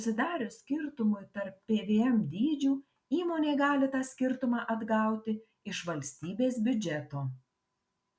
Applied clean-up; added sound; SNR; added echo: none; none; none; none.